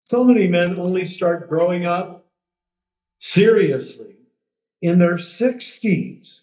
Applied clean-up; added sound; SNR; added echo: neural mask model DeepFilterNet 3.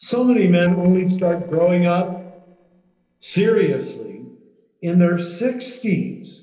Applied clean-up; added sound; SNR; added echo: neural separator model SepFormer DNS4.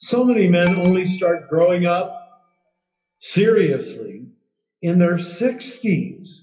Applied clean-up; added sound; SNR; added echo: classical method WPE with log-MMSE.